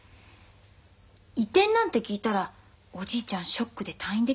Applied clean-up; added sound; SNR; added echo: none; none; none; none.